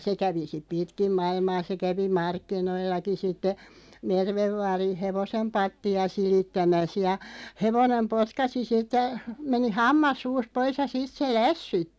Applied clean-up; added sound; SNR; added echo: none; none; none; none.